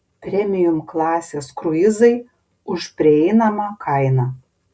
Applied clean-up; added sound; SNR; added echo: none; none; none; none.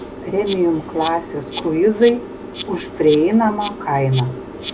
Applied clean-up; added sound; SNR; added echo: none; Insect; 10 dB; none.